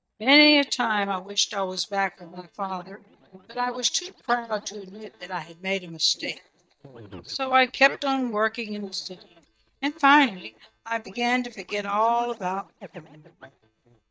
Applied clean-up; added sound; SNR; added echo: neural mask model DeepFilterNet 3.